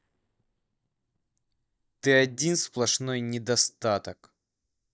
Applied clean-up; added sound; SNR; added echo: neural mask model DeepFilterNet 3.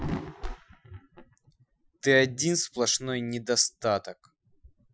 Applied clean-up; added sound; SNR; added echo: classical method Wiener filter.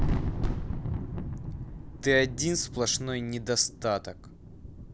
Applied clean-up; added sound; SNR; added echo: none; Thunder; 2 dB; none.